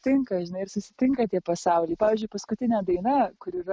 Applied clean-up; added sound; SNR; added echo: none; none; none; none.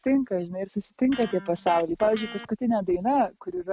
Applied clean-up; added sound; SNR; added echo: none; Electric guitar; 18 dB; none.